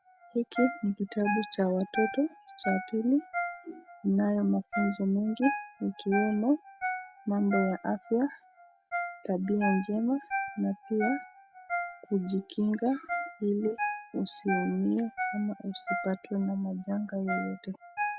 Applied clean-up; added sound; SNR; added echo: none; Ringtone; 7 dB; none.